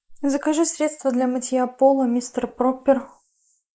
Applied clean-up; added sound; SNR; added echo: neural mask model Resemble Enhance denoiser.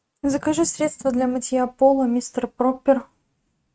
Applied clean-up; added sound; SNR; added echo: neural mask model RNNoise.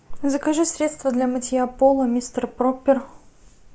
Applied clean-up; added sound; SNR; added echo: none; none; none; none.